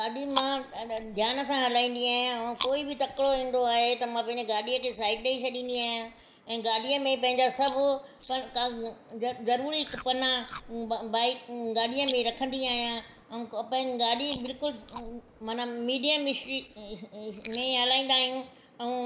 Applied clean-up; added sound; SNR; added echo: neural mask model Resemble Enhance denoiser.